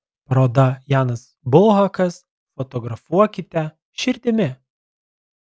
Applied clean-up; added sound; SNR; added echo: none; none; none; none.